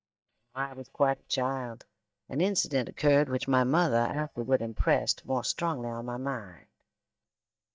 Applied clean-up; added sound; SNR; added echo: neural mask model DeepFilterNet 3.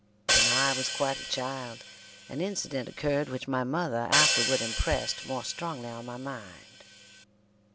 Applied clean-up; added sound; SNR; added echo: none; Hi-hat; -1 dB; none.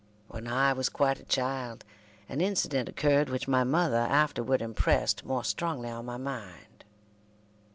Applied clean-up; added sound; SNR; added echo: none; none; none; none.